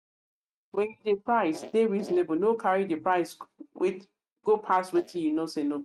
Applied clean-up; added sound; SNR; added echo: neural mask model RNNoise.